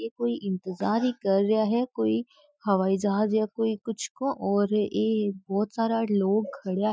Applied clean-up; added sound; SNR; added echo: classical method Wiener filter.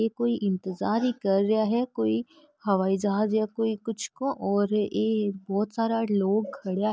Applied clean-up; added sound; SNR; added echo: none; none; none; none.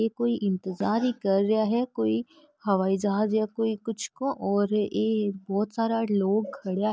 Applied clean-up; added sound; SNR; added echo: none; Snare drum; 14 dB; none.